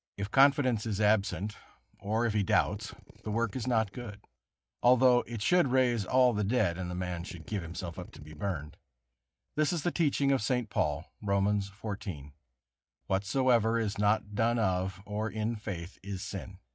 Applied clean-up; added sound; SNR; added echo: neural mask model RNNoise.